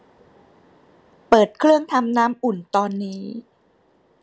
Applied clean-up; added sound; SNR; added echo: none; none; none; none.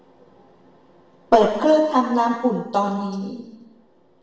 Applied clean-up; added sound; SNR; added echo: none; none; none; reverberation time 1.0 s.